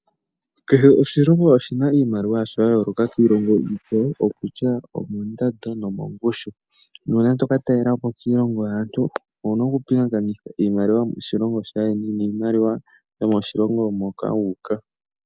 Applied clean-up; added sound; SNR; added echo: none; none; none; none.